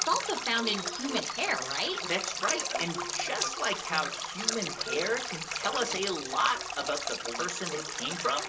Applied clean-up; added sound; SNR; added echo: none; Stream; 2 dB; reverberation time 0.2 s.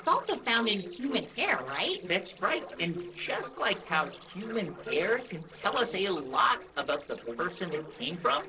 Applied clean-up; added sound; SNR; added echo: neural separator model SepFormer DNS4.